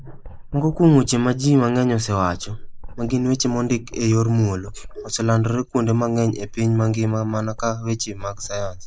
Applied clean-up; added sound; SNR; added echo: neural mask model Resemble Enhance denoiser.